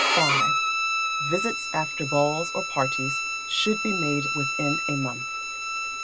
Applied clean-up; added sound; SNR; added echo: none; Bowed string instrument; -2 dB; none.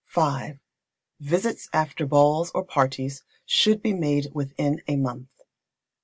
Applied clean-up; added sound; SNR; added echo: none; none; none; none.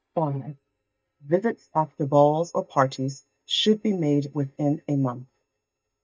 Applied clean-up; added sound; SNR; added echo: neural mask model DeepFilterNet 3.